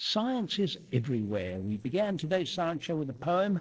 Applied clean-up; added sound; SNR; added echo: neural separator model SepFormer DNS4.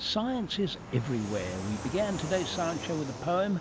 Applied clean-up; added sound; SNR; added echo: none; Fixed-wing aircraft, airplane; 10 dB; none.